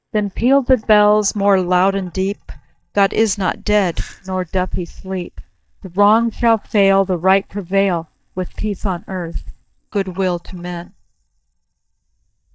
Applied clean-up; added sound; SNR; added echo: neural mask model DeepFilterNet 3.